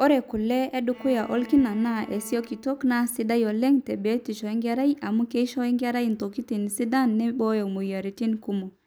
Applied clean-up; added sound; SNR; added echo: none; Bowed string instrument; 19 dB; none.